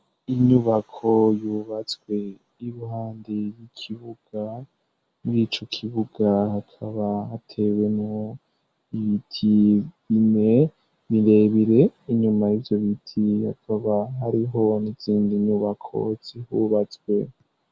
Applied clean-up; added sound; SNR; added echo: none; none; none; none.